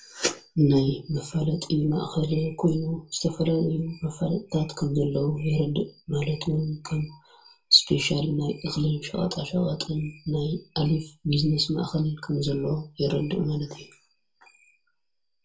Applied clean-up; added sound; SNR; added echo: none; none; none; reverberation time 0.2 s.